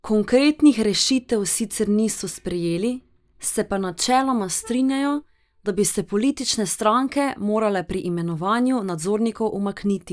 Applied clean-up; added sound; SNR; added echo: neural mask model DeepFilterNet 3.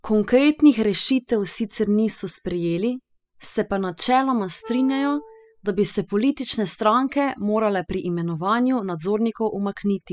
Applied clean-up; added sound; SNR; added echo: classical method spectral subtraction.